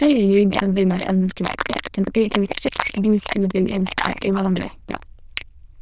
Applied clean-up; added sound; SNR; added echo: neural diffusion model UNIVERSE++.